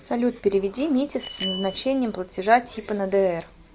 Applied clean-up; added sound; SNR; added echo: none; Bicycle bell; 16 dB; none.